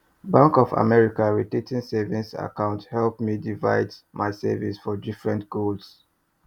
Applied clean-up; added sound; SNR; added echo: none; none; none; none.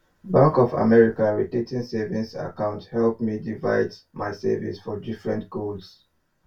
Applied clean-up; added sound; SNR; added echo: none; none; none; reverberation time 0.2 s.